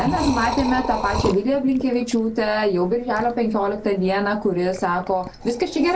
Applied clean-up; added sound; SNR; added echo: none; Liquid; 10 dB; none.